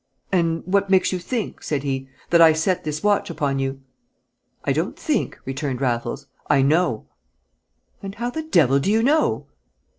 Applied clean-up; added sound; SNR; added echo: none; none; none; none.